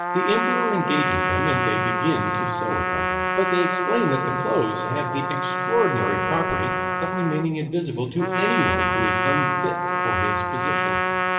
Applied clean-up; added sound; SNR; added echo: none; Trumpet; -2 dB; reverberation time 2.8 s.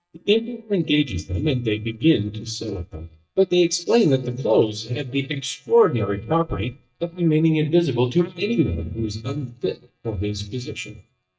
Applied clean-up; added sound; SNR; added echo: neural mask model DeepFilterNet 3.